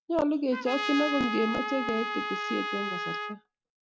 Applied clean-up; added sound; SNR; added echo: none; Trumpet; 3 dB; none.